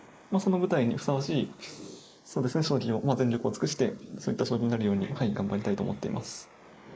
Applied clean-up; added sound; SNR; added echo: neural mask model Resemble Enhance denoiser.